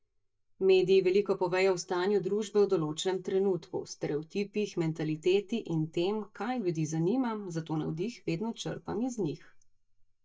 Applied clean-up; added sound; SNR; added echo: neural mask model DeepFilterNet 3.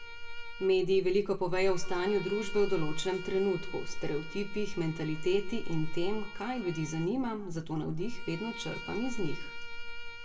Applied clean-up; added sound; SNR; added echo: none; Bowed string instrument; 16 dB; reverberation time 0.7 s.